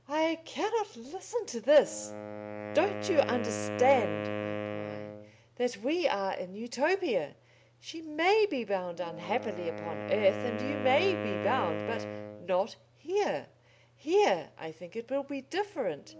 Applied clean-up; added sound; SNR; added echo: none; Wind instrument, woodwind instrument; 9 dB; none.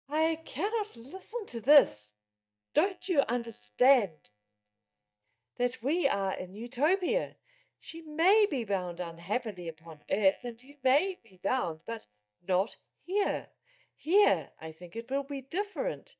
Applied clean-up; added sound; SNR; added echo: neural mask model DeepFilterNet 3.